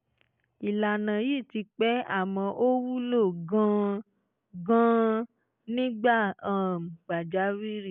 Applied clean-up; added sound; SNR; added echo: none; none; none; none.